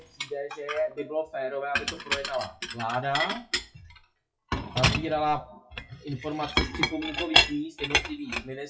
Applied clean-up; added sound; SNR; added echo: classical method WPE with log-MMSE.